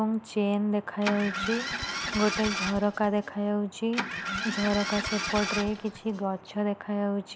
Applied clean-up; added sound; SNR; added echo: none; Engine starting; 5 dB; none.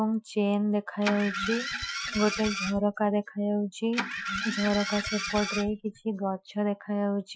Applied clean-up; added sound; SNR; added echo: classical method Wiener filter.